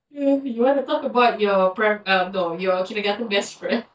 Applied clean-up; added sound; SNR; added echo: neural mask model DeepFilterNet 3.